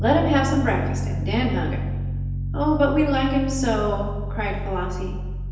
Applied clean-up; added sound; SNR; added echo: none; Piano; 2 dB; reverberation time 1.0 s.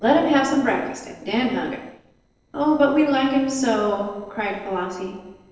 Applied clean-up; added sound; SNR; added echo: neural separator model SepFormer DNS4.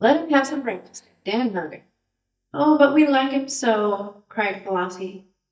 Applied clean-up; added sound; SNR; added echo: neural mask model DeepFilterNet 3.